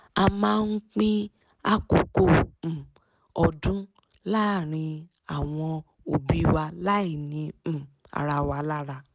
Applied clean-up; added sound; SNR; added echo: none; none; none; none.